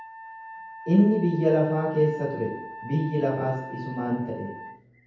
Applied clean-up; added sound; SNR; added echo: none; Wind instrument, woodwind instrument; 15 dB; reverberation time 0.9 s.